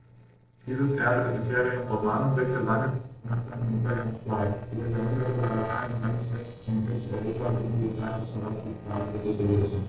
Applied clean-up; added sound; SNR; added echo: neural separator model SepFormer DNS4.